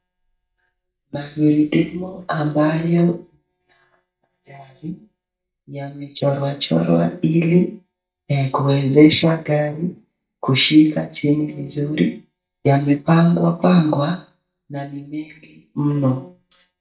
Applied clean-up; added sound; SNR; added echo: neural mask model DeepFilterNet 3.